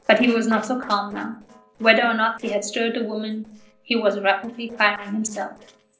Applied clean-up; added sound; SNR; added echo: neural separator model SepFormer DNS4.